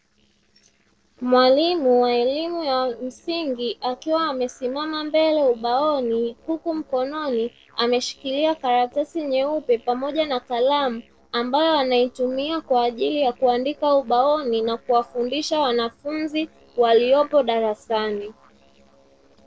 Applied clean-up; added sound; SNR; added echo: neural separator model SepFormer DNS4.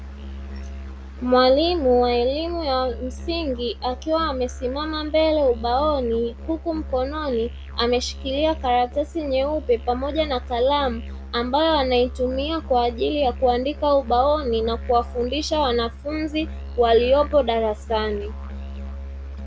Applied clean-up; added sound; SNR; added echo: none; Musical instrument; 11 dB; none.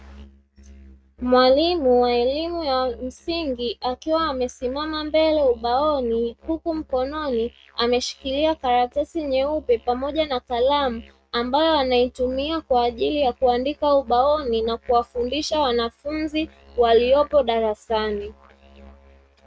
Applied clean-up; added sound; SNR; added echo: neural mask model RNNoise.